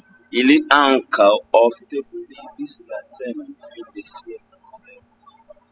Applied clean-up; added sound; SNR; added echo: classical method spectral subtraction.